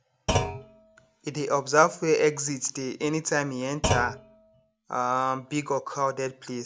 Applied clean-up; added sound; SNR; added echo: none; Thump, thud; 5 dB; none.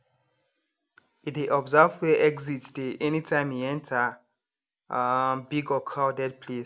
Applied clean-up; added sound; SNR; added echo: none; none; none; none.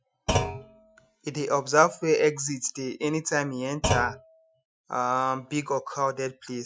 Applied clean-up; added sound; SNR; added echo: classical method Wiener filter.